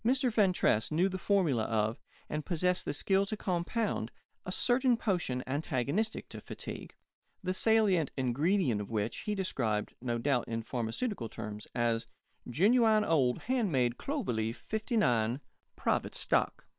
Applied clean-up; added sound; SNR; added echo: neural separator model SepFormer WHAM!.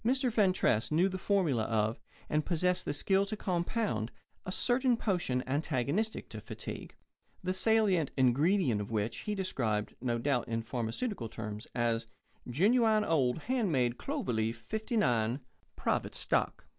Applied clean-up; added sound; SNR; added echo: none; none; none; none.